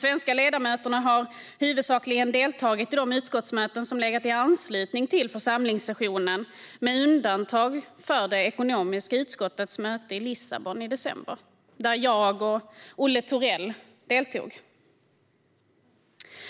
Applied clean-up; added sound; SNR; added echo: none; none; none; none.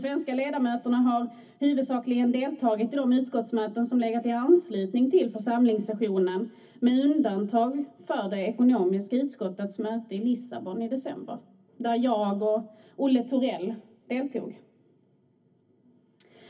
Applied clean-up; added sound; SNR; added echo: none; none; none; reverberation time 0.3 s.